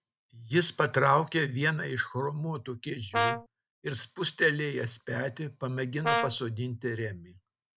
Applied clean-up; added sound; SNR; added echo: none; Brass instrument; -3 dB; none.